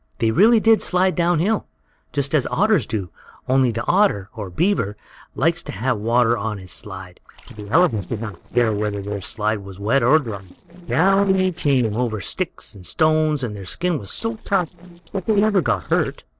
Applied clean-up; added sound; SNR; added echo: neural separator model SepFormer DNS4.